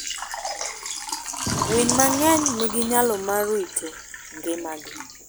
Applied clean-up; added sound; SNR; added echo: none; Water / Liquid + Gunshot, gunfire; 4 dB; none.